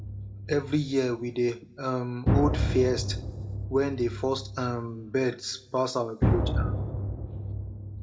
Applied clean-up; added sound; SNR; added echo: none; Drum; 1 dB; reverberation time 0.5 s.